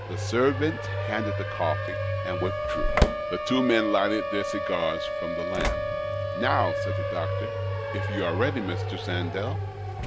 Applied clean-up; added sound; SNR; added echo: none; Siren + Slam / Engine; -1 dB; none.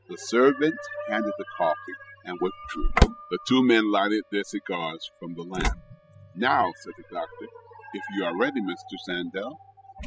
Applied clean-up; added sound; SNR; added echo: classical method spectral subtraction.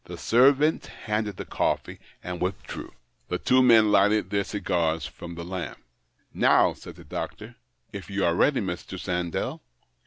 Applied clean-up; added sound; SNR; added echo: none; none; none; none.